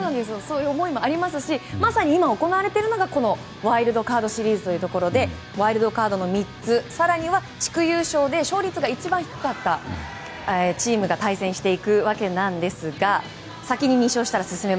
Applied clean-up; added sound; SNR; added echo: none; none; none; none.